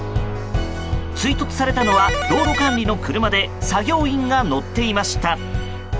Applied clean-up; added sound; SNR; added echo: none; Electric guitar; 3 dB; none.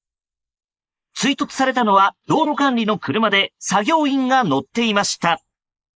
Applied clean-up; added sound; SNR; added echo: neural mask model Resemble Enhance denoiser.